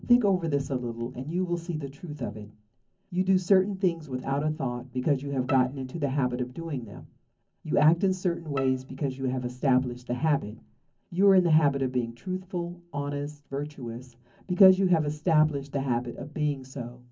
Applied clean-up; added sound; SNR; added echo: none; Bowed string instrument; 18 dB; reverberation time 0.3 s.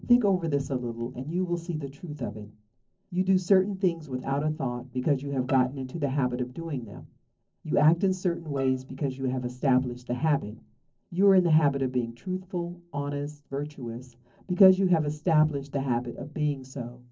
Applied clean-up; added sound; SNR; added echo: neural separator model SepFormer DNS4.